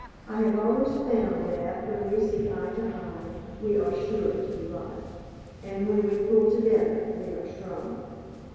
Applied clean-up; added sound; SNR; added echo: none; Waves, surf; 16 dB; reverberation time 2.2 s.